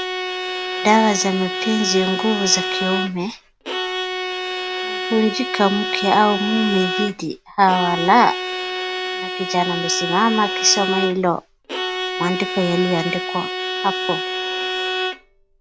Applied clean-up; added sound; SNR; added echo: none; Bowed string instrument; 4 dB; none.